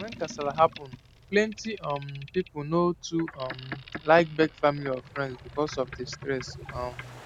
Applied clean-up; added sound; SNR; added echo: none; Boat, Water vehicle; 15 dB; none.